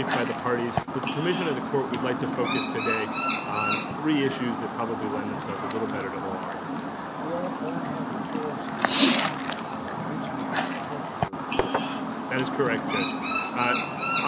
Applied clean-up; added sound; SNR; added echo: none; Chirp, tweet; -4 dB; none.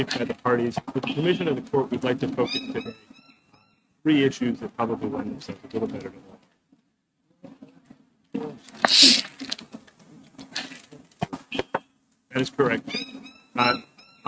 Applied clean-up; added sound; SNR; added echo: neural mask model RNNoise.